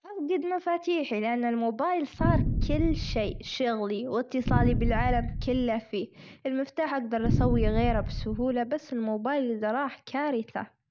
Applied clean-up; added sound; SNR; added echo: none; Boom; -1 dB; none.